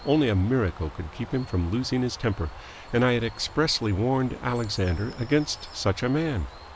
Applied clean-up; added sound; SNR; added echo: none; Bird; 18 dB; none.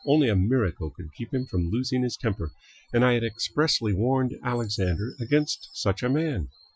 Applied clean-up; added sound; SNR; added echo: classical method Wiener filter.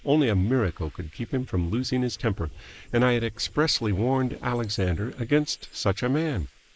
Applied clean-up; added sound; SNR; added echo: neural mask model Resemble Enhance denoiser.